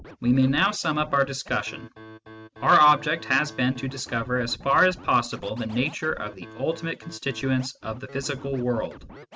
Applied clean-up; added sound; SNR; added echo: none; Scratching (performance technique); 19 dB; none.